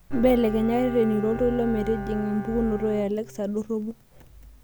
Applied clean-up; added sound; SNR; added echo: none; Bowed string instrument; 12 dB; none.